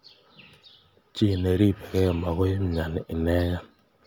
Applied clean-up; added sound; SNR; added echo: none; none; none; none.